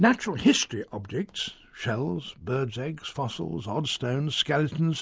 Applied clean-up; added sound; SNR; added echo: none; none; none; none.